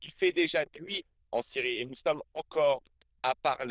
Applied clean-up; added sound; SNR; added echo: neural diffusion model UNIVERSE++.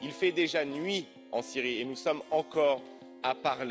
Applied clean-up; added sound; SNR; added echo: none; Harp + Electric guitar; 18 dB; none.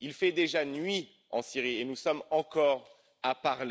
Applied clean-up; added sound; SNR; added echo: none; none; none; none.